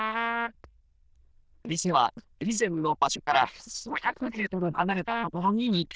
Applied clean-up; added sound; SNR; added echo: neural diffusion model UNIVERSE++.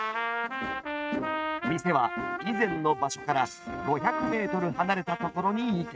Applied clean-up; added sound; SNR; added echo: neural mask model RNNoise.